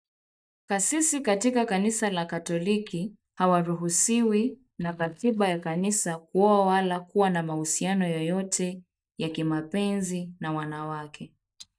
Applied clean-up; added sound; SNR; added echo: neural mask model DeepFilterNet 3.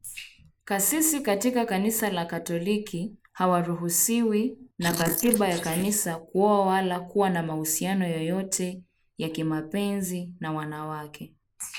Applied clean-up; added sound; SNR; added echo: neural mask model Resemble Enhance denoiser.